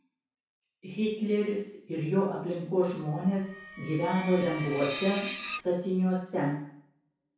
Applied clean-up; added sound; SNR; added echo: none; Screech; 9 dB; reverberation time 0.6 s.